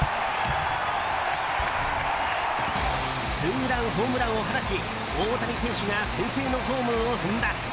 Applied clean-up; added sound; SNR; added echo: none; Water; 9 dB; none.